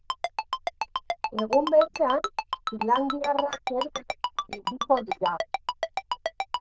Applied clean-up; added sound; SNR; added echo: neural diffusion model UNIVERSE++.